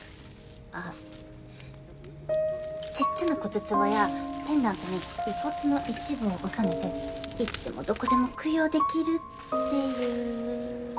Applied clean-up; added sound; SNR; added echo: none; Crackle; 15 dB; none.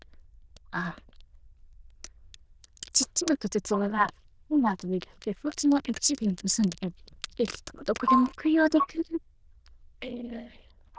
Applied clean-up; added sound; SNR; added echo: neural diffusion model UNIVERSE++.